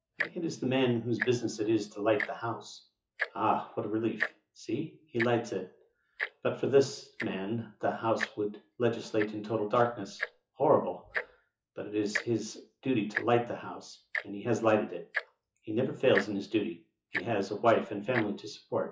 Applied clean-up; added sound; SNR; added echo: classical method WPE with log-MMSE.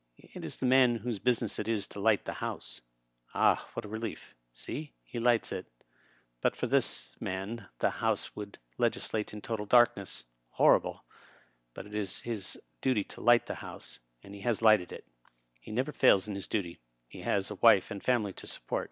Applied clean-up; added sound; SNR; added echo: none; none; none; none.